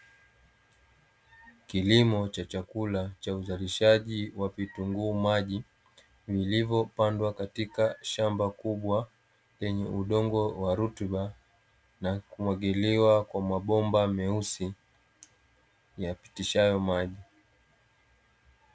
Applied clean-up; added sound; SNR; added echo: none; none; none; none.